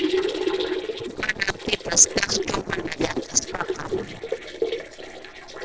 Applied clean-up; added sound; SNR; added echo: neural separator model SepFormer DNS4.